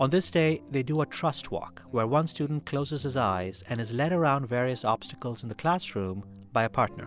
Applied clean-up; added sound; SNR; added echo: none; none; none; none.